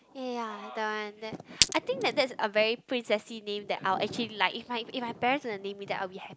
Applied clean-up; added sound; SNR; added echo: none; Glass; 0 dB; none.